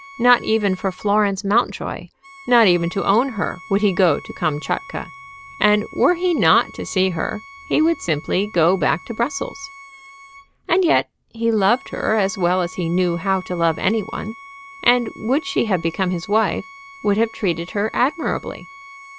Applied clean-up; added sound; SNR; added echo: none; Bowed string instrument; 20 dB; none.